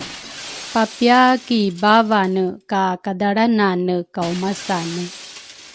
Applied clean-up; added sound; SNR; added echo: none; Shatter; 18 dB; none.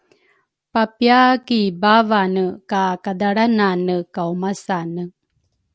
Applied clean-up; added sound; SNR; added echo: none; none; none; none.